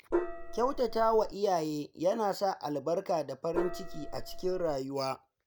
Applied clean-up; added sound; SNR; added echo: none; Gong; 3 dB; none.